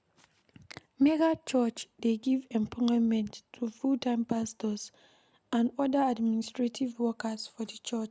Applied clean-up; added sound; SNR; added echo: none; none; none; none.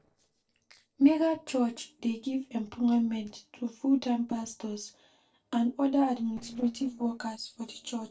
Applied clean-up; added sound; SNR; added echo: neural separator model SepFormer DNS4.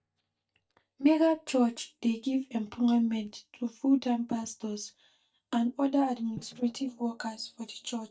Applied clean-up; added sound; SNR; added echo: neural mask model DeepFilterNet 3.